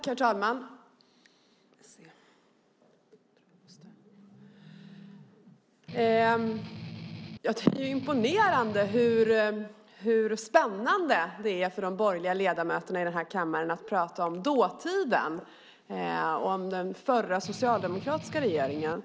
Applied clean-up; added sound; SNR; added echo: none; Strum; 12 dB; none.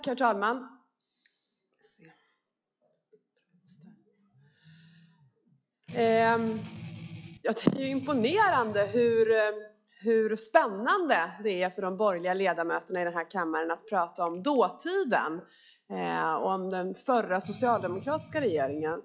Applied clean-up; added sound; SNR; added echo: classical method log-MMSE.